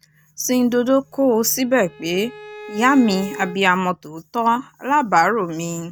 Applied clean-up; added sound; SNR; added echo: none; Bowed string instrument; 17 dB; none.